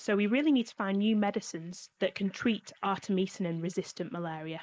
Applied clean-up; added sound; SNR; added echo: neural mask model Resemble Enhance denoiser.